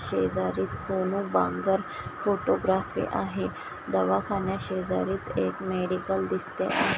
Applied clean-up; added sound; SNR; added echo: none; none; none; none.